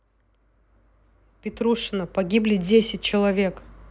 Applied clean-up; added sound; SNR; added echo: none; none; none; none.